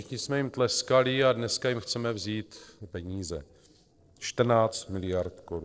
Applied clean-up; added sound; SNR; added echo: neural separator model SepFormer DNS4.